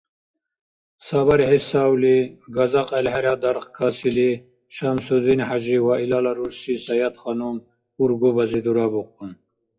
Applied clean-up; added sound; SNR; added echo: classical method WPE with log-MMSE.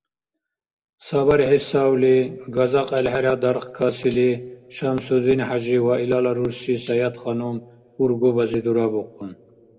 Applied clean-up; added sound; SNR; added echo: none; Tambourine; 11 dB; reverberation time 1.0 s.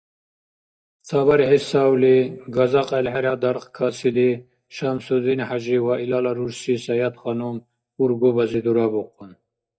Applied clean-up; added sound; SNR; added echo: neural mask model DeepFilterNet 3.